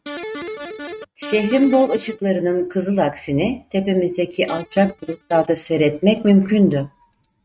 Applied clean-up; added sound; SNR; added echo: neural mask model RNNoise.